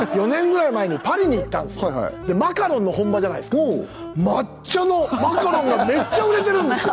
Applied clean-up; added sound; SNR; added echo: none; none; none; none.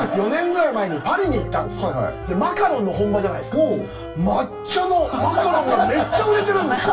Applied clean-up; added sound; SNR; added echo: none; Wind instrument, woodwind instrument; 16 dB; reverberation time 0.2 s.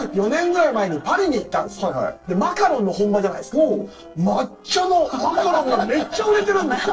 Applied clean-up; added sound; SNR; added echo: neural separator model SepFormer DNS4.